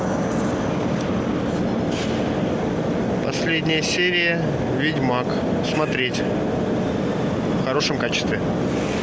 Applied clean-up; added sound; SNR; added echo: none; none; none; none.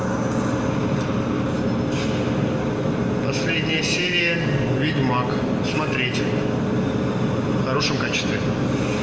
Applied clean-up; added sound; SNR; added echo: none; none; none; reverberation time 2.0 s.